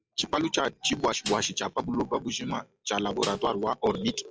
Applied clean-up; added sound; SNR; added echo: classical method log-MMSE.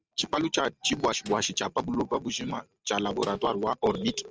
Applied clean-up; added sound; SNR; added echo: neural mask model RNNoise.